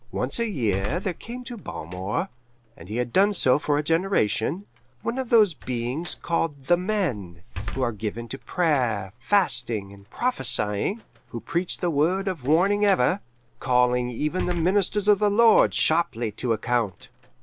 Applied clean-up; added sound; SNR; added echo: none; Slam; 14 dB; none.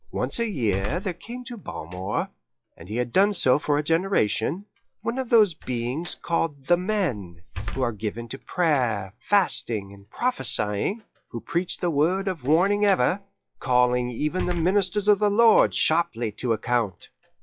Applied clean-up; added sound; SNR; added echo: classical method log-MMSE.